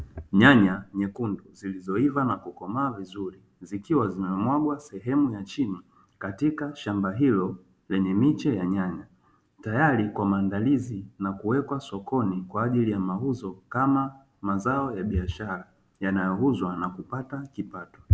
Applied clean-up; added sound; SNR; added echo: none; none; none; none.